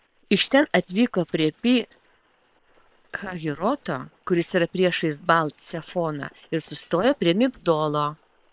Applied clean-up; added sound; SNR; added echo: neural separator model SepFormer WHAM!.